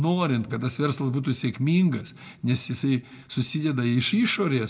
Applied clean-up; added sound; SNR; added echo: none; none; none; reverberation time 1.1 s.